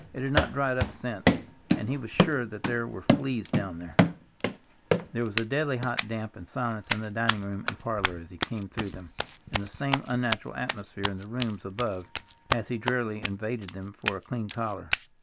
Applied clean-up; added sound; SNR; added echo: none; Run; -1 dB; none.